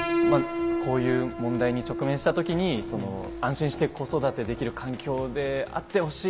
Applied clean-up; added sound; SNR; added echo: none; Piano; 4 dB; none.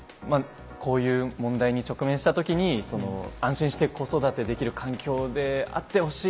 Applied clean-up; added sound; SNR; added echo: none; none; none; none.